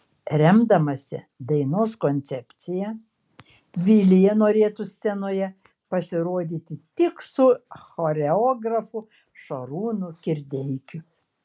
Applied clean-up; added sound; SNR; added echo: none; none; none; none.